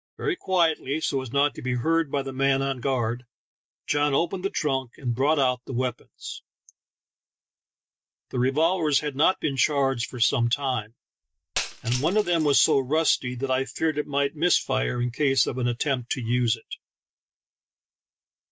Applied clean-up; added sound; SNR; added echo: neural mask model DeepFilterNet 3.